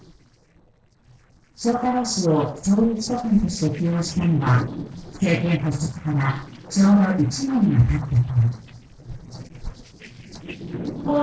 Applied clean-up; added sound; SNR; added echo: neural separator model SepFormer DNS4.